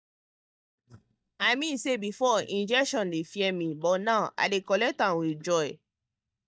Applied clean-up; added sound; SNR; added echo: neural mask model DeepFilterNet 3.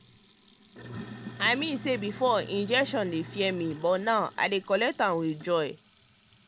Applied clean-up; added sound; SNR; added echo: none; Sink (filling or washing); 15 dB; none.